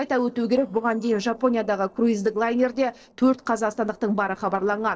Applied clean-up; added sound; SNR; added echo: neural separator model SepFormer DNS4.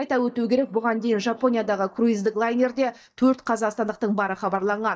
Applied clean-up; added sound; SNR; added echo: neural mask model DeepFilterNet 3.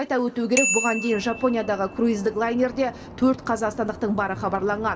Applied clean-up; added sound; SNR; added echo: none; Bicycle bell; 8 dB; reverberation time 1.4 s.